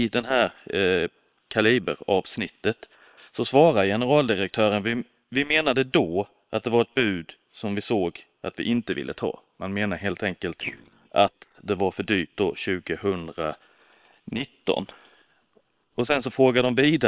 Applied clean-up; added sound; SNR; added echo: neural separator model SepFormer WHAM!.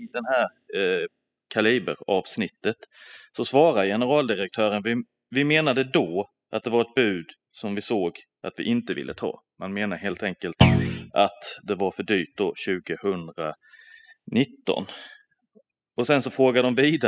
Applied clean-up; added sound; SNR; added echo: classical method spectral subtraction.